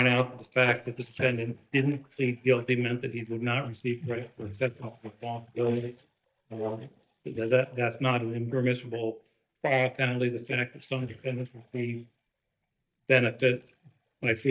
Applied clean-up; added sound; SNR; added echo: neural mask model DeepFilterNet 3.